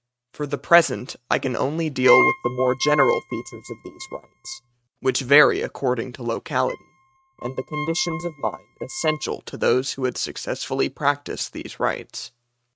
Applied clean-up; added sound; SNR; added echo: neural mask model RNNoise.